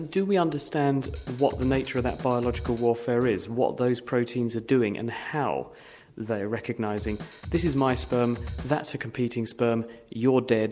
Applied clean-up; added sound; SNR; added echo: none; Drum kit; 10 dB; none.